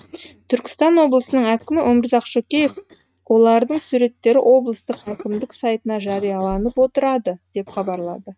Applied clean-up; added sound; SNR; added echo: neural mask model RNNoise.